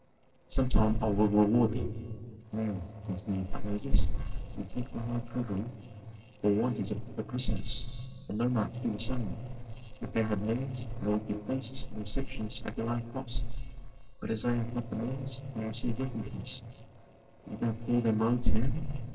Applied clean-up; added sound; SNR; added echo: neural separator model SepFormer DNS4.